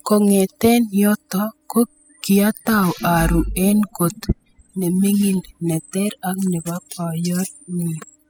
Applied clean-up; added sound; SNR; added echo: classical method spectral subtraction.